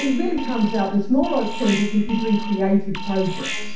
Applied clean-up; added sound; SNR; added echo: none; Alarm; 6 dB; reverberation time 0.6 s.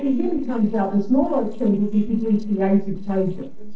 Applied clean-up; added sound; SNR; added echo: neural separator model SepFormer DNS4.